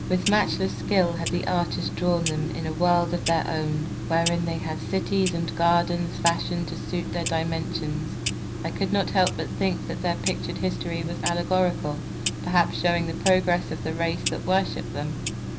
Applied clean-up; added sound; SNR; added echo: none; Clock; 4 dB; reverberation time 0.5 s.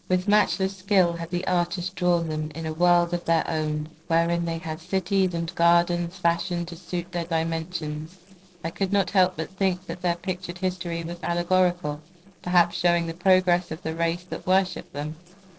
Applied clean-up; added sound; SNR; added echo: neural separator model SepFormer DNS4.